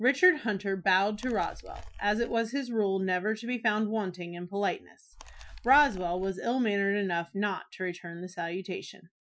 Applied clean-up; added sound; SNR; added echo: classical method Wiener filter.